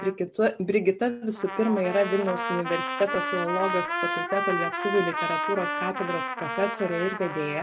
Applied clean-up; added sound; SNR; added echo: none; Trumpet; 4 dB; none.